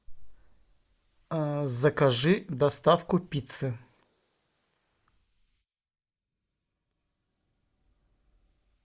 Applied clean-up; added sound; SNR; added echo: neural mask model Resemble Enhance denoiser.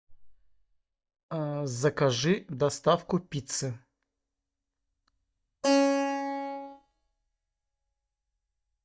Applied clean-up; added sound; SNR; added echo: neural mask model DeepFilterNet 3.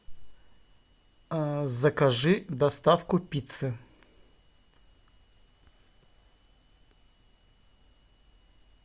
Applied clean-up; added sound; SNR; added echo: none; none; none; none.